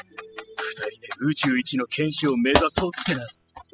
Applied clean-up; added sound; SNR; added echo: classical method spectral subtraction.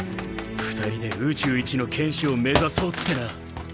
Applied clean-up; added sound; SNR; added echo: none; Computer keyboard; 7 dB; none.